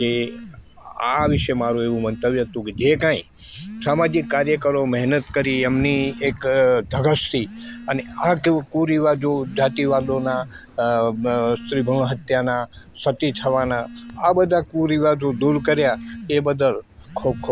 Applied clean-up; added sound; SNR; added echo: none; Telephone; 17 dB; none.